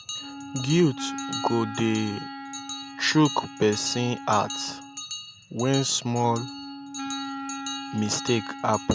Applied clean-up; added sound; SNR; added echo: none; Bell + Wind instrument, woodwind instrument; 7 dB; none.